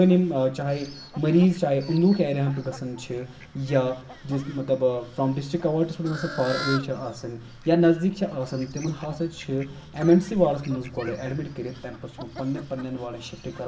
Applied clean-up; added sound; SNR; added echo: none; Fowl; 17 dB; reverberation time 1.6 s.